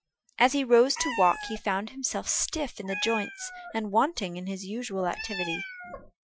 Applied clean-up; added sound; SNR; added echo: classical method Wiener filter.